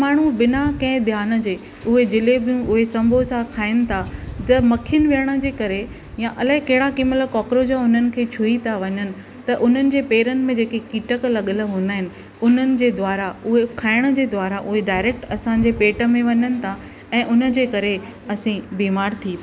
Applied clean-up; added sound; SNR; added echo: none; none; none; none.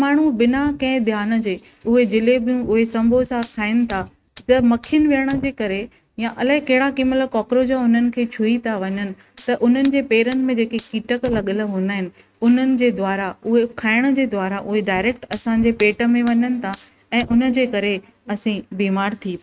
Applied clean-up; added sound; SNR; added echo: neural mask model RNNoise.